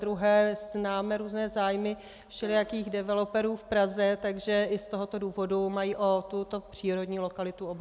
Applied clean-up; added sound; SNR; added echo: none; none; none; none.